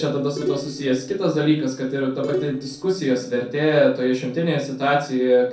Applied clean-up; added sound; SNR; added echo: neural separator model SepFormer DNS4.